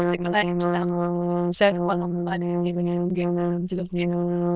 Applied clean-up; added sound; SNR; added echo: neural diffusion model UNIVERSE++.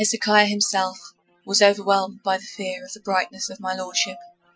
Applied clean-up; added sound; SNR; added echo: classical method Wiener filter.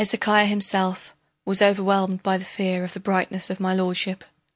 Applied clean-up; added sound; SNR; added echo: none; none; none; none.